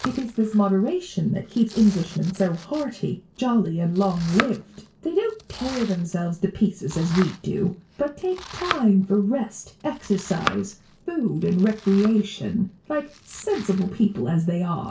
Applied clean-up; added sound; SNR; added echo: none; Domestic sounds, home sounds; 14 dB; reverberation time 0.2 s.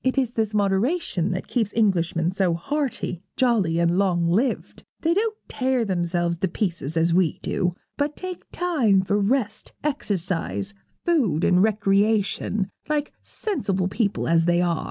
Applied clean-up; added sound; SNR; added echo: none; none; none; none.